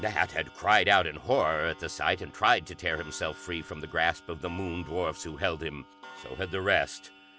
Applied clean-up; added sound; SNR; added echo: none; Clock; 20 dB; none.